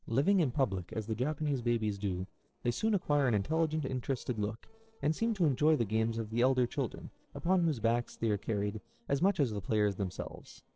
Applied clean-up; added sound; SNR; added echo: neural separator model SepFormer DNS4.